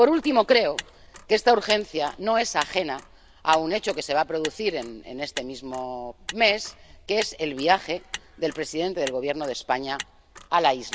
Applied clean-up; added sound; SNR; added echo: none; Motor vehicle (road); 17 dB; none.